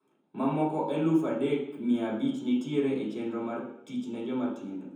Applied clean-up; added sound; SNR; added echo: none; none; none; reverberation time 0.9 s.